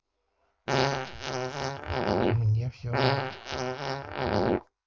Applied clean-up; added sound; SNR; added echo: neural mask model Resemble Enhance denoiser.